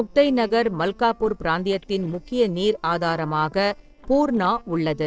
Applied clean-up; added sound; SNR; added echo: neural separator model SepFormer DNS4.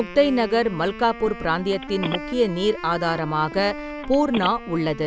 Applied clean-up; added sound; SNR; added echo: none; Telephone + Wind instrument, woodwind instrument; 12 dB; none.